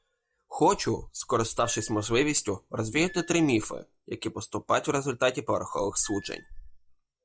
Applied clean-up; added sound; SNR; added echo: classical method log-MMSE.